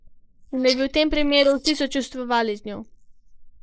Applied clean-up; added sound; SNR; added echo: neural mask model Resemble Enhance denoiser.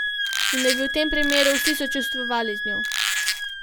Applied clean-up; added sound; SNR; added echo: none; Squeak + Wind instrument, woodwind instrument; -2 dB; none.